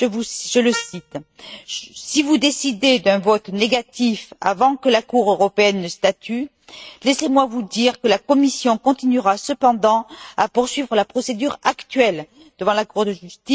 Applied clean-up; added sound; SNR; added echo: neural mask model RNNoise.